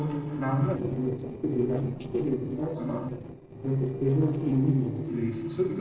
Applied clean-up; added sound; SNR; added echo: neural separator model SepFormer DNS4.